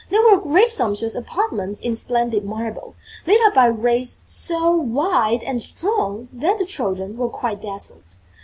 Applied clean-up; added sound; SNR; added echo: none; none; none; none.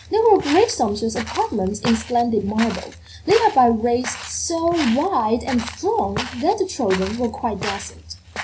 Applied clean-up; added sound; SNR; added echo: none; Walk, footsteps; 13 dB; reverberation time 0.4 s.